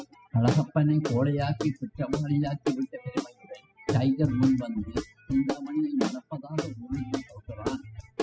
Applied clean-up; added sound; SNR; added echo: classical method spectral subtraction.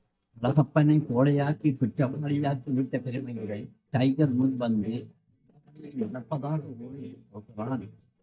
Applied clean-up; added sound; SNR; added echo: neural mask model DeepFilterNet 3.